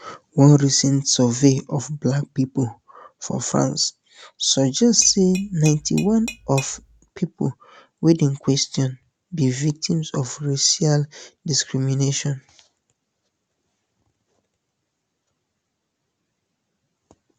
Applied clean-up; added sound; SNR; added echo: none; Tap / Glass; 16 dB; none.